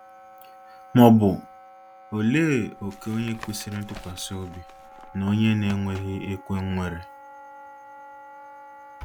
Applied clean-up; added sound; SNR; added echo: none; Tap + Wind instrument, woodwind instrument; 19 dB; none.